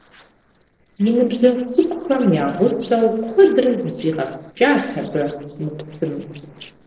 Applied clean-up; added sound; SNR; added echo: neural separator model SepFormer DNS4.